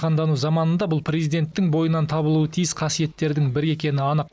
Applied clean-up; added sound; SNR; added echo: none; none; none; none.